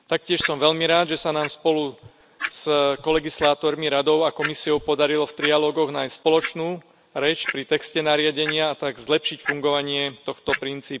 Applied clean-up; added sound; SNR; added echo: none; Clock; 13 dB; none.